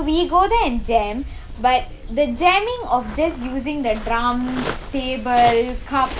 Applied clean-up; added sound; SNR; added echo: none; Waves, surf; 10 dB; none.